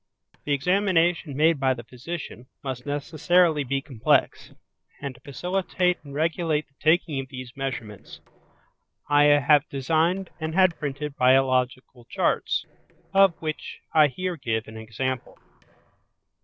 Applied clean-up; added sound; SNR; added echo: neural separator model SepFormer DNS4.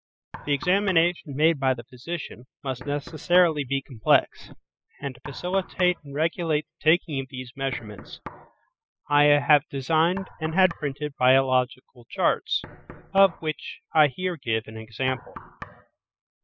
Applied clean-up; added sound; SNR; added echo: classical method spectral subtraction.